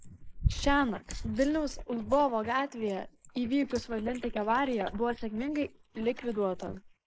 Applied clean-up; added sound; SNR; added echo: neural mask model Resemble Enhance denoiser.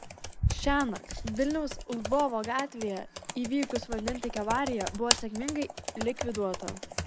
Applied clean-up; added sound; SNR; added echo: none; Computer keyboard; 3 dB; none.